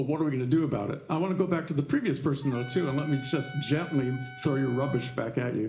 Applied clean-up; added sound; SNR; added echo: none; Trumpet; 17 dB; reverberation time 0.4 s.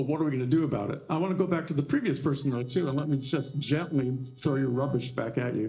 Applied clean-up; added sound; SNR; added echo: neural separator model SepFormer DNS4.